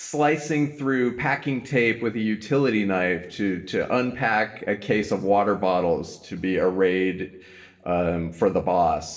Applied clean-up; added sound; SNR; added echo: none; none; none; reverberation time 1.0 s.